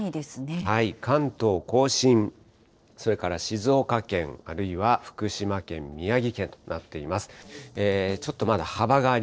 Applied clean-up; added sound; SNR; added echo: neural separator model SepFormer DNS4.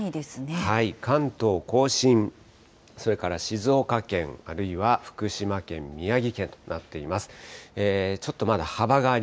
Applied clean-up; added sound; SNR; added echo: none; none; none; none.